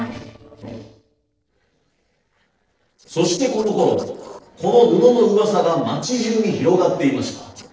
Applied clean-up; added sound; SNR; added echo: neural separator model SepFormer DNS4.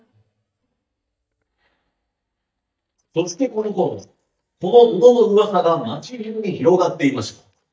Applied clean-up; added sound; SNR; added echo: neural mask model DeepFilterNet 3.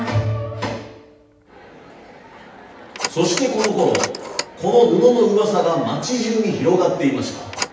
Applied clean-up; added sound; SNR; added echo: none; Telephone; 13 dB; reverberation time 0.9 s.